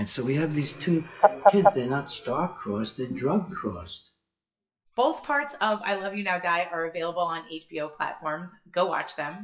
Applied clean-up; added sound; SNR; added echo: classical method WPE with log-MMSE.